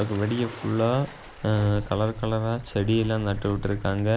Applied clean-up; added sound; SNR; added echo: none; Waves, surf; 14 dB; none.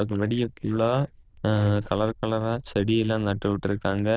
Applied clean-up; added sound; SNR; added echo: neural diffusion model UNIVERSE++.